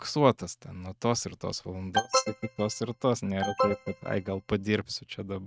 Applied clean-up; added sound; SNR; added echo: neural mask model RNNoise.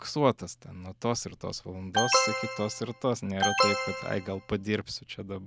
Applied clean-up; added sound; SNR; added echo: none; Alarm; -2 dB; none.